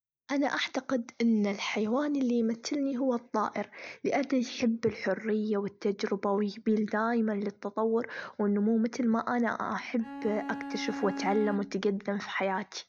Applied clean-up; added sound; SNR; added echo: none; Bowed string instrument; 9 dB; none.